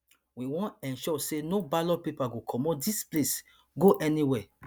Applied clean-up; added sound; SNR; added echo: none; none; none; none.